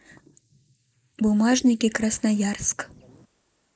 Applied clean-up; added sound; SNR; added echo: neural mask model Resemble Enhance denoiser.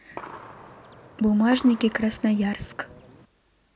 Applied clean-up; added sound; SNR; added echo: none; Gunshot, gunfire; 18 dB; none.